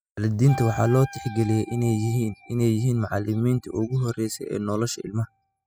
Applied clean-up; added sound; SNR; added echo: classical method spectral subtraction.